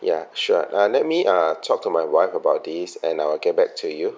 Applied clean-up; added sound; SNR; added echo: none; none; none; none.